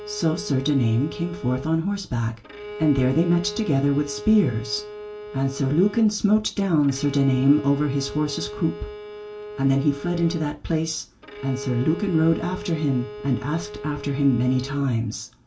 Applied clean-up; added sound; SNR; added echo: none; Bowed string instrument; 13 dB; reverberation time 0.2 s.